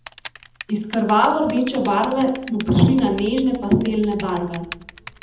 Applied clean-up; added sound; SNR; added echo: none; Typing; 19 dB; reverberation time 0.8 s.